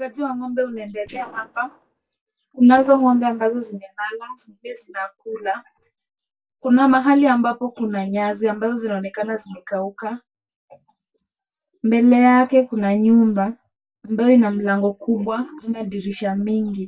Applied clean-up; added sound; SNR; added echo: neural mask model DeepFilterNet 3.